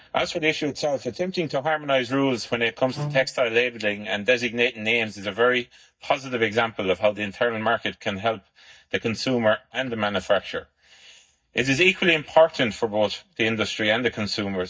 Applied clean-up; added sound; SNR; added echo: neural mask model DeepFilterNet 3.